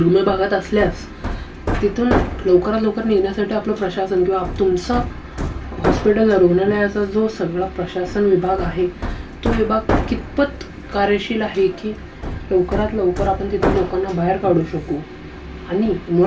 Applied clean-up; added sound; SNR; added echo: none; Hammer; 8 dB; reverberation time 0.2 s.